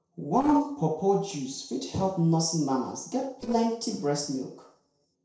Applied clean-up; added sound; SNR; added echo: neural separator model SepFormer DNS4.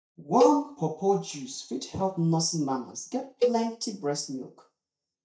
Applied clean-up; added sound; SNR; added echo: neural mask model DeepFilterNet 3.